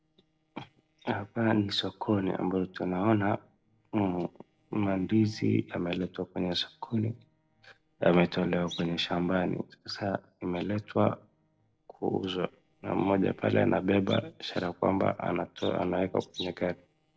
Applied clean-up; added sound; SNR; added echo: neural separator model SepFormer DNS4.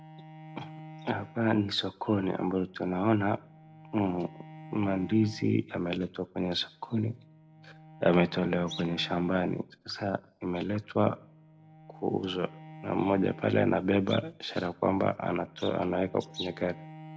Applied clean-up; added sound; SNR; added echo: none; Bowed string instrument; 19 dB; reverberation time 0.3 s.